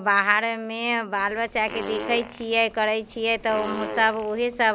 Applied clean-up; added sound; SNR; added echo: none; Fart; 12 dB; none.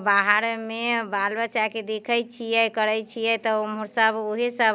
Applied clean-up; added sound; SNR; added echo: none; none; none; none.